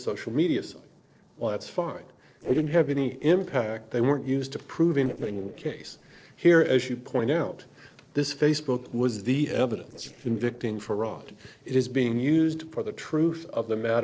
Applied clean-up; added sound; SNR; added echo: neural separator model SepFormer DNS4.